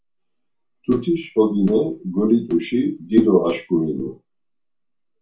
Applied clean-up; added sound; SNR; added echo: none; none; none; reverberation time 0.2 s.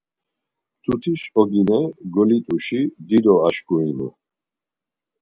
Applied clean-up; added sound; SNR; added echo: none; none; none; none.